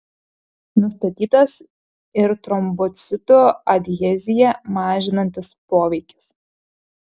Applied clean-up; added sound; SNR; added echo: none; none; none; none.